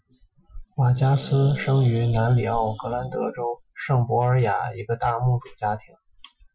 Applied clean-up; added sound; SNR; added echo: classical method Wiener filter.